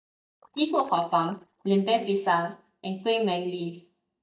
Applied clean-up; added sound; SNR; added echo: neural mask model DeepFilterNet 3.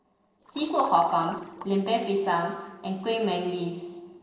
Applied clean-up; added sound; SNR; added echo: neural separator model SepFormer DNS4.